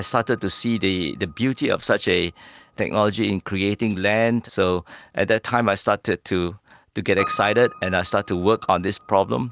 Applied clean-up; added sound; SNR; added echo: none; Piano; 19 dB; none.